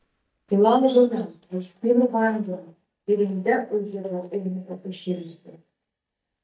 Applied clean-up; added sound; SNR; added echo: neural mask model DeepFilterNet 3.